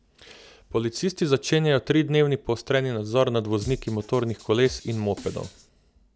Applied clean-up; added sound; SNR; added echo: none; Drum kit; 17 dB; none.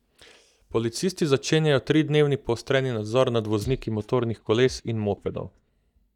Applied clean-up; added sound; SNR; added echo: neural mask model DeepFilterNet 3.